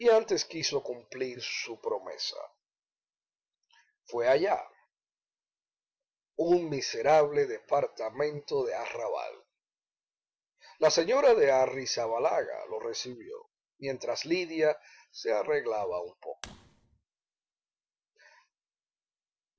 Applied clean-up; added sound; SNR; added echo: neural separator model SepFormer DNS4.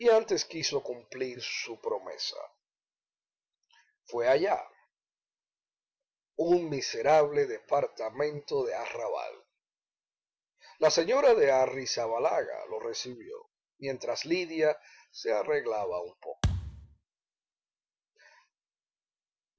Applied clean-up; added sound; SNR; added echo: none; Thump, thud; 4 dB; none.